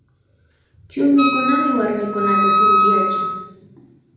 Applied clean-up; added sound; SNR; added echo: none; Wind instrument, woodwind instrument; -3 dB; reverberation time 0.9 s.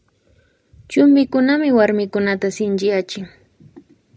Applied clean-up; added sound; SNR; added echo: none; none; none; none.